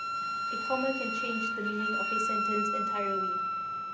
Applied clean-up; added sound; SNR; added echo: none; Wind instrument, woodwind instrument; -4 dB; reverberation time 0.5 s.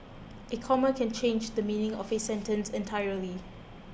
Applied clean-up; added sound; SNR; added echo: none; none; none; none.